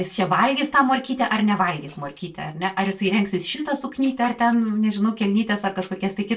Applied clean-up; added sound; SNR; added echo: neural separator model SepFormer DNS4.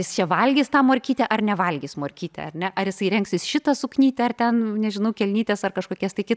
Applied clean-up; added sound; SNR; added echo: none; none; none; none.